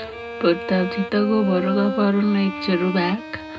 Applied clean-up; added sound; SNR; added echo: none; Bowed string instrument; 9 dB; reverberation time 0.2 s.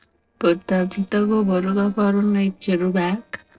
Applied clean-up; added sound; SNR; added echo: neural separator model SepFormer DNS4.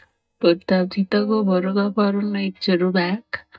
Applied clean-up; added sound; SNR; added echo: neural mask model DeepFilterNet 3.